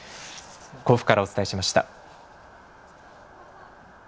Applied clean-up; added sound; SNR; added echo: none; none; none; none.